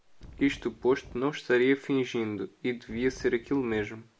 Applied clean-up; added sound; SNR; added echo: none; Wind; 19 dB; none.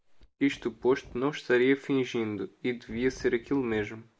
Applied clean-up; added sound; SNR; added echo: neural mask model DeepFilterNet 3.